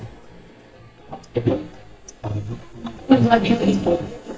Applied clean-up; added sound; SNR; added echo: neural mask model DeepFilterNet 3.